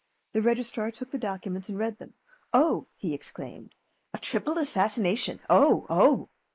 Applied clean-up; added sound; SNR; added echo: neural mask model Resemble Enhance denoiser.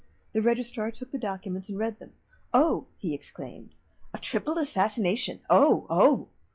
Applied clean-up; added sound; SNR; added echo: classical method log-MMSE.